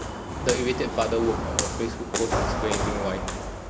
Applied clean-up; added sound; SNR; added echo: none; Walk, footsteps; 0 dB; none.